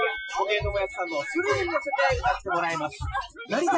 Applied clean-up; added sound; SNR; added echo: classical method Wiener filter.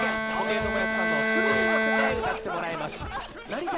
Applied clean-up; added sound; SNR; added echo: none; Bowed string instrument; -3 dB; none.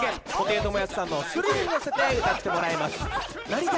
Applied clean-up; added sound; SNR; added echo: none; none; none; none.